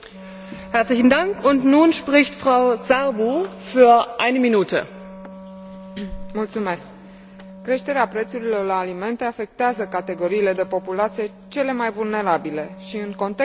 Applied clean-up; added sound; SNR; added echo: none; Wind instrument, woodwind instrument; 19 dB; none.